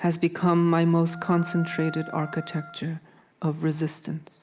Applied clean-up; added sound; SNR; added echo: none; Wind instrument, woodwind instrument; 16 dB; none.